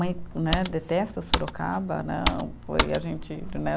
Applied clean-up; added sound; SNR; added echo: none; Computer keyboard; 1 dB; none.